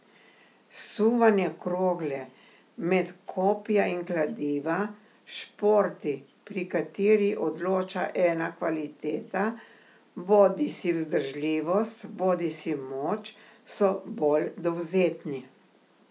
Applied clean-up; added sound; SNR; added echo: none; none; none; none.